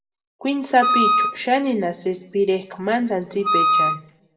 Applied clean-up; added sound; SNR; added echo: none; Wind instrument, woodwind instrument; -3 dB; reverberation time 0.7 s.